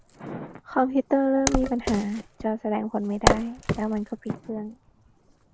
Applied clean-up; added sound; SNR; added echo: none; Wood; 4 dB; none.